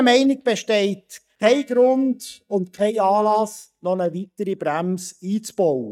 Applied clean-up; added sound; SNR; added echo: neural mask model DeepFilterNet 3.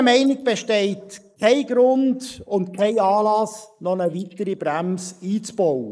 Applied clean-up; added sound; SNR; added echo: neural mask model Resemble Enhance denoiser.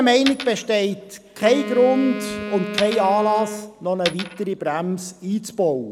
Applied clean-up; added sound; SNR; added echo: none; Wind instrument, woodwind instrument + Coin (dropping); 9 dB; none.